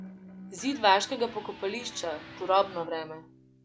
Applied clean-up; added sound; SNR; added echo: none; Electric guitar + Bowed string instrument; 17 dB; none.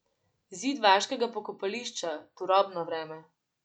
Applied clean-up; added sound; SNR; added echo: none; none; none; none.